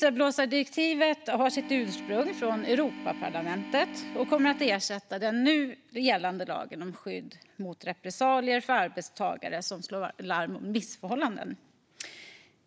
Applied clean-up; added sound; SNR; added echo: none; Organ; 10 dB; none.